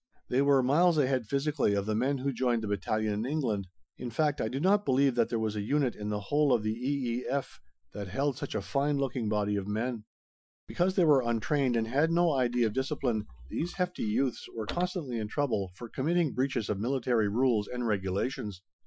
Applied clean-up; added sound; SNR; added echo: classical method Wiener filter.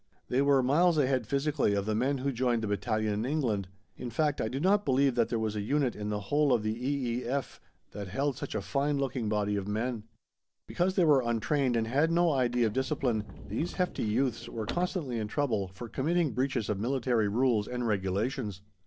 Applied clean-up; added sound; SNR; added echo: neural separator model SepFormer DNS4.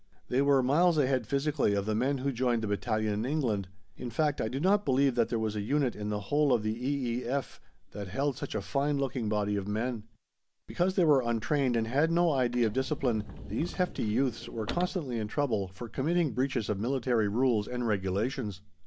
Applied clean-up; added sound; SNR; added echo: none; Sliding door / Slam / Wood; 13 dB; none.